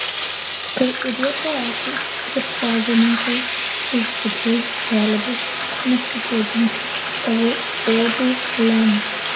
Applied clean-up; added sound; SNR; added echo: none; Bathtub (filling or washing); -2 dB; reverberation time 0.5 s.